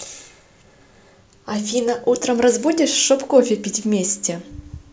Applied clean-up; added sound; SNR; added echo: none; none; none; none.